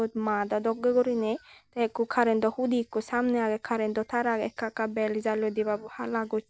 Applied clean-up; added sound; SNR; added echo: none; none; none; none.